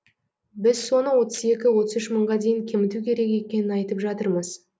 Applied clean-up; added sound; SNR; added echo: none; none; none; none.